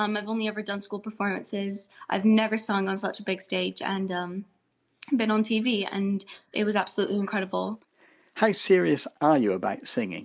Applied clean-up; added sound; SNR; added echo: none; none; none; none.